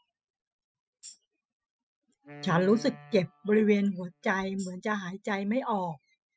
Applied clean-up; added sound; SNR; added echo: classical method spectral subtraction.